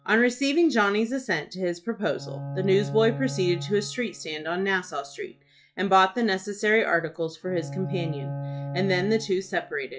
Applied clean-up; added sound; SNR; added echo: classical method log-MMSE.